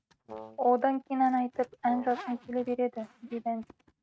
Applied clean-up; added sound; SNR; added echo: neural mask model RNNoise.